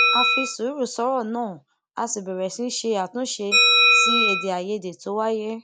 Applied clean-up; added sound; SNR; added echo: none; Bell; -4 dB; none.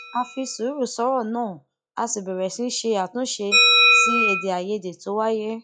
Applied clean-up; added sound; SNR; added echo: classical method log-MMSE.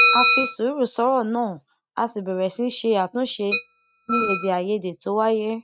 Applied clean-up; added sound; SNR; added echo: neural mask model RNNoise.